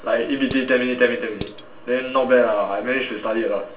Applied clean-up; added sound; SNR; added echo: none; Dishes, pots, and pans; 17 dB; reverberation time 0.2 s.